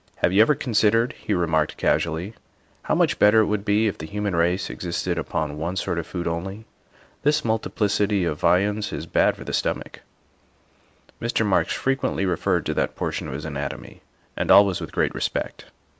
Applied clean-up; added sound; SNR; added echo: none; none; none; none.